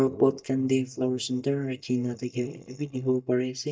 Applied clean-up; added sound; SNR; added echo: neural mask model DeepFilterNet 3.